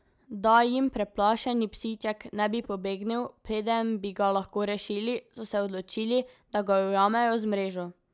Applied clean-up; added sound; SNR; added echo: none; none; none; none.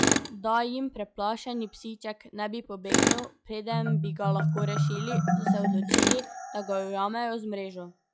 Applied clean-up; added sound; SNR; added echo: classical method log-MMSE.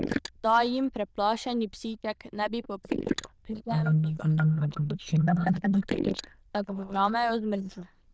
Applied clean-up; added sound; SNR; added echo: neural diffusion model UNIVERSE++.